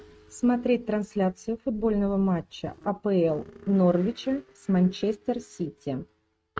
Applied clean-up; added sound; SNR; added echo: neural mask model RNNoise.